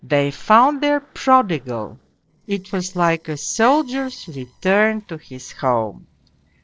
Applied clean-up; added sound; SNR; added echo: neural separator model SepFormer DNS4.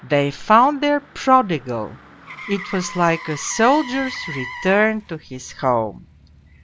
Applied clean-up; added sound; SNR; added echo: none; Motor vehicle (road); 16 dB; none.